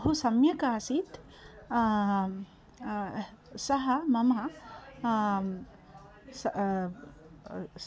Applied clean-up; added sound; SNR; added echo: none; none; none; none.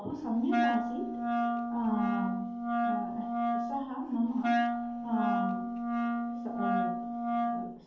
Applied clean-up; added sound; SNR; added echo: none; Wind instrument, woodwind instrument; -4 dB; reverberation time 2.2 s.